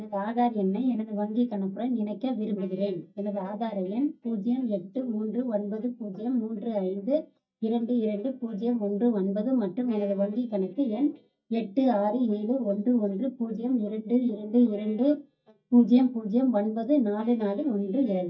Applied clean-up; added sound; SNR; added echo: neural mask model DeepFilterNet 3.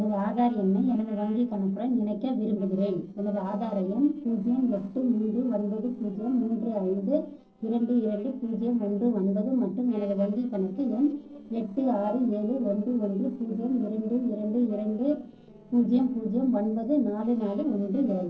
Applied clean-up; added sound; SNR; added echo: neural separator model SepFormer DNS4.